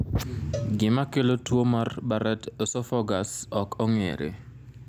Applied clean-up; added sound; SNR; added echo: none; Cowbell; 18 dB; none.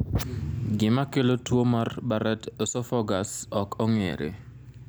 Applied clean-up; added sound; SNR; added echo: none; none; none; none.